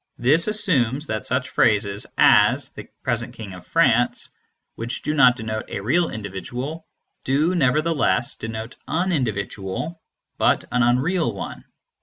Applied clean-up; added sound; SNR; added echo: none; none; none; none.